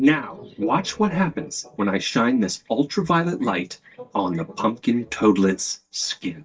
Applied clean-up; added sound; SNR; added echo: neural mask model DeepFilterNet 3.